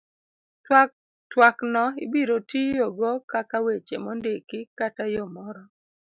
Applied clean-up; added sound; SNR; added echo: none; none; none; none.